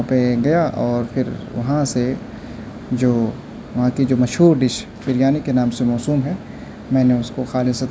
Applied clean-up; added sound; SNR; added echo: none; none; none; none.